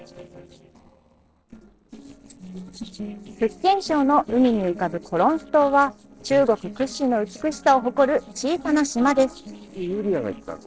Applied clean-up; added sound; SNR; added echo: neural separator model SepFormer DNS4.